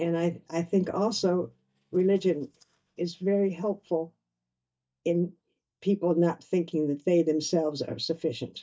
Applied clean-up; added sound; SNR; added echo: neural mask model DeepFilterNet 3.